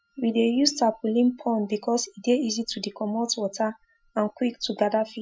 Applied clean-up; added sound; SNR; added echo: classical method Wiener filter.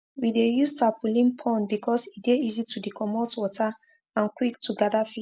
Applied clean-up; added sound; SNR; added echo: none; none; none; none.